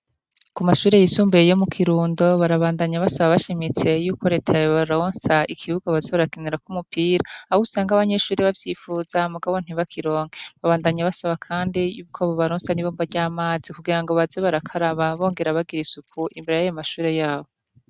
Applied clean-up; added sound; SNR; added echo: neural mask model RNNoise.